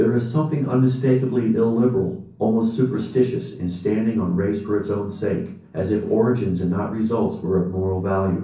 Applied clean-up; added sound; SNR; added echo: none; none; none; reverberation time 0.6 s.